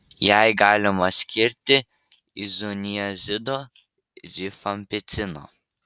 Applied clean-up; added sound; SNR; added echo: none; none; none; none.